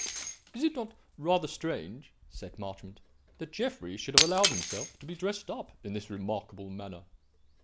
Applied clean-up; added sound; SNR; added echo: none; Shatter; 1 dB; none.